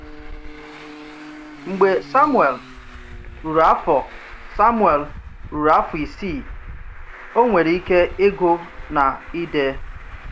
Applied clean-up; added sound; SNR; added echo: none; Traffic noise, roadway noise; 14 dB; none.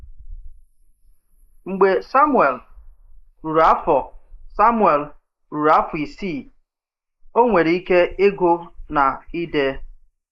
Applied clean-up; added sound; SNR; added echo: neural mask model Resemble Enhance denoiser.